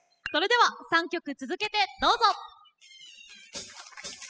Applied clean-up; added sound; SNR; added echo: classical method spectral subtraction.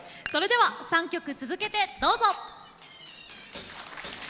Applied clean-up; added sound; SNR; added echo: none; Door + Dishes, pots, and pans; 18 dB; none.